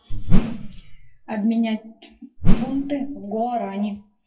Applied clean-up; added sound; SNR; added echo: classical method WPE with log-MMSE.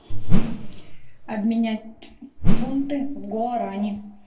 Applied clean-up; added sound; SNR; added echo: none; Whoosh, swoosh, swish; -4 dB; reverberation time 0.2 s.